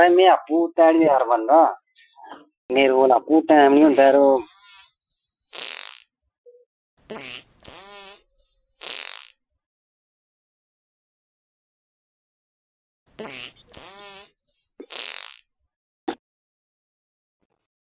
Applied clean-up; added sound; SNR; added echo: classical method Wiener filter.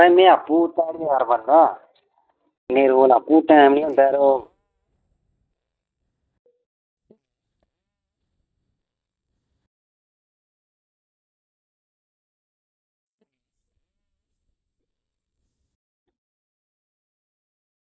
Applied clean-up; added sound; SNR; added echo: neural mask model DeepFilterNet 3.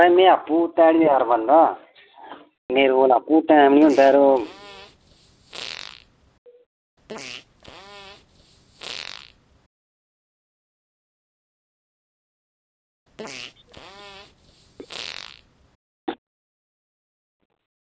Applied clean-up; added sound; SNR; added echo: none; Fart; 18 dB; none.